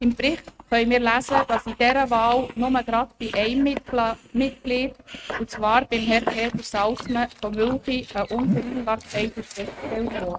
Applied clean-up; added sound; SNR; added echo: neural mask model RNNoise.